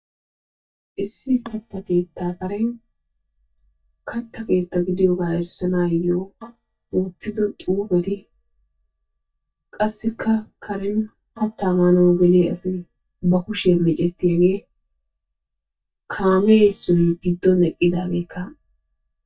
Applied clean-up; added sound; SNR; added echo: neural mask model DeepFilterNet 3.